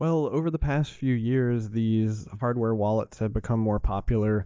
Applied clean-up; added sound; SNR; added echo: neural mask model DeepFilterNet 3.